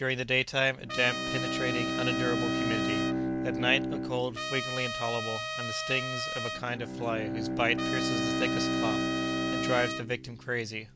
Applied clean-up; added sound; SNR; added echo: none; Trumpet + Bowed string instrument; -1 dB; none.